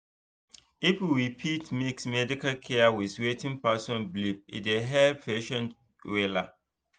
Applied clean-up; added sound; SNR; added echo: none; none; none; none.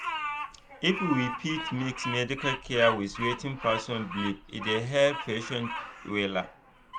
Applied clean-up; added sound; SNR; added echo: none; Bird vocalization, bird call, bird song; 7 dB; none.